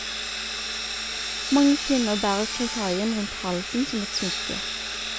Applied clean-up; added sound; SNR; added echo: none; Sawing; 3 dB; none.